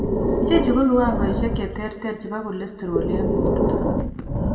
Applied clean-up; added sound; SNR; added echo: none; Breathing; -1 dB; reverberation time 1.6 s.